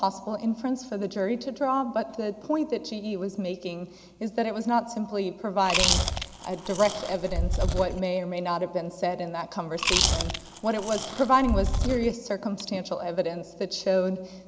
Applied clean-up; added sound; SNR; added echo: none; Chewing, mastication; -1 dB; none.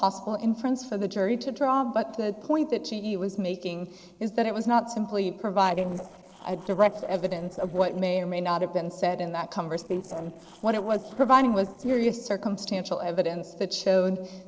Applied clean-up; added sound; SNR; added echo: neural separator model SepFormer DNS4.